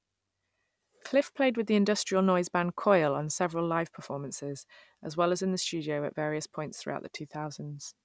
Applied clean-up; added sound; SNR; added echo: none; none; none; none.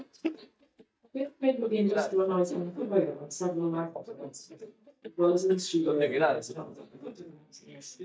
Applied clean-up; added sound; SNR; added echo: neural mask model DeepFilterNet 3.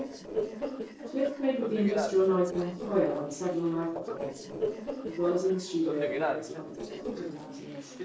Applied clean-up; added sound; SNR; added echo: neural separator model SepFormer DNS4.